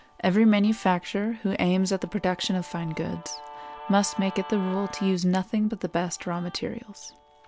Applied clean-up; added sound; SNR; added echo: none; Guitar; 18 dB; none.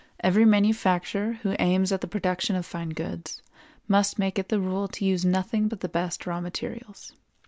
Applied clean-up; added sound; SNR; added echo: none; none; none; none.